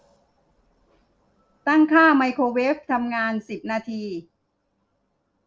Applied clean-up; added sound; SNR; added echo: none; none; none; none.